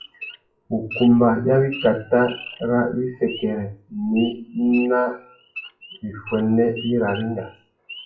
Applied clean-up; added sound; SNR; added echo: classical method WPE with log-MMSE.